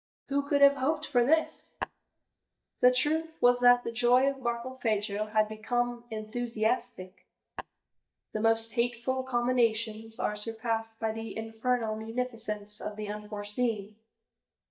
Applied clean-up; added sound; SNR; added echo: neural mask model DeepFilterNet 3.